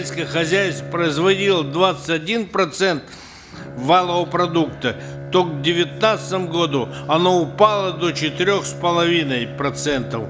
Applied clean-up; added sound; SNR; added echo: none; Bowed string instrument; 12 dB; none.